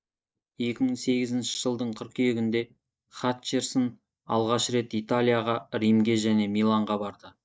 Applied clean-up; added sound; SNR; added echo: neural mask model DeepFilterNet 3.